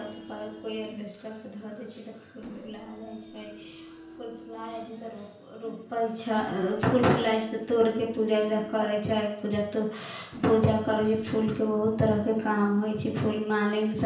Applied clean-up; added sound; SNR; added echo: none; Mechanisms; 20 dB; reverberation time 0.5 s.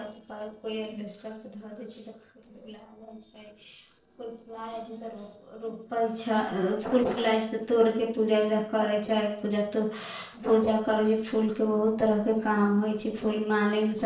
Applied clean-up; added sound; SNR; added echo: neural separator model SepFormer DNS4.